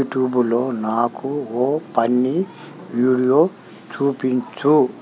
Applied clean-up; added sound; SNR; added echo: none; none; none; none.